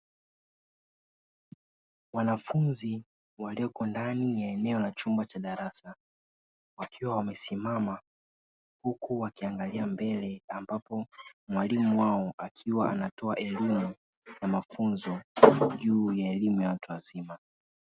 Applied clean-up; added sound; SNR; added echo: none; none; none; none.